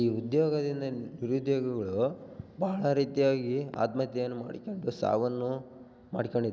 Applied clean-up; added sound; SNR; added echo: none; none; none; none.